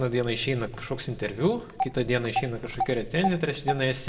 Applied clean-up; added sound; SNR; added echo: none; Telephone; 5 dB; reverberation time 1.2 s.